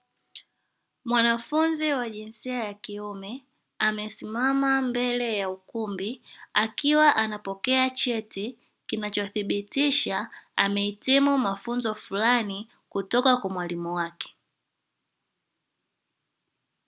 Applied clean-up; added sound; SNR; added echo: none; none; none; none.